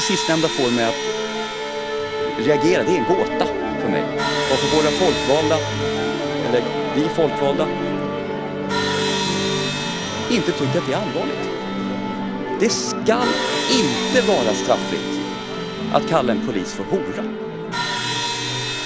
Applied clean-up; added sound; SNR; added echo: none; Musical instrument + Crash cymbal; -1 dB; none.